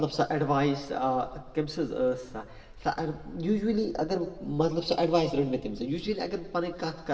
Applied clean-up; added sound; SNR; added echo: none; Mechanical fan; 19 dB; reverberation time 1.0 s.